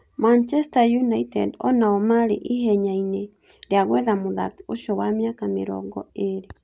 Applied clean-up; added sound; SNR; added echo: none; none; none; none.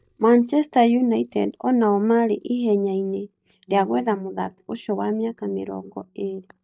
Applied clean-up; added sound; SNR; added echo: neural mask model DeepFilterNet 3.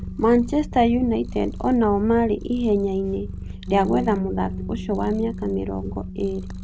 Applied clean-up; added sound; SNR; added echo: none; Bass guitar + Purr; 9 dB; none.